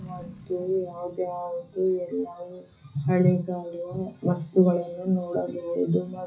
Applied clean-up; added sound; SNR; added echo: classical method WPE with log-MMSE.